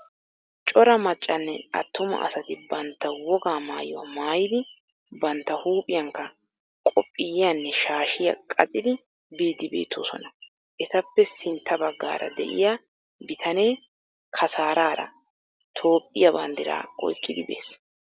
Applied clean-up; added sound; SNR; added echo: none; none; none; none.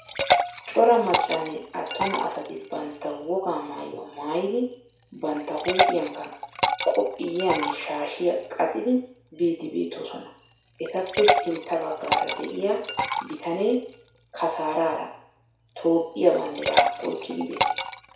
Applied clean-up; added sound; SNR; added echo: none; Liquid; 3 dB; reverberation time 0.6 s.